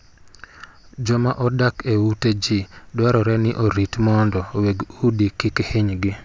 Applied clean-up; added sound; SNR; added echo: none; none; none; none.